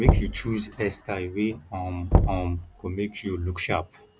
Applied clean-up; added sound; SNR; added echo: none; Knock; -1 dB; none.